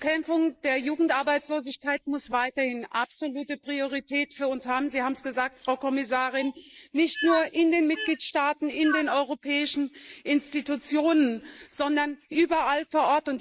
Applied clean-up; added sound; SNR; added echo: neural mask model Resemble Enhance denoiser.